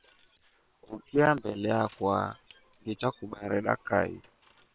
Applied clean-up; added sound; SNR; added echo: neural separator model SepFormer WHAM!.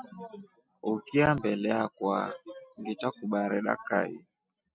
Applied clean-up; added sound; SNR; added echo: none; none; none; none.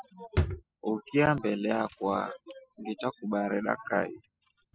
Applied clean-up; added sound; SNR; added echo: classical method spectral subtraction.